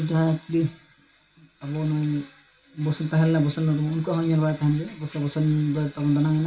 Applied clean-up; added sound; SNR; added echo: none; none; none; reverberation time 0.2 s.